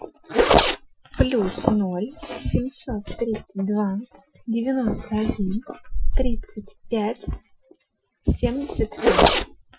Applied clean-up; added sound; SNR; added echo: classical method Wiener filter.